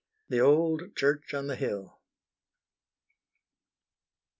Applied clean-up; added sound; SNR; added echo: none; none; none; none.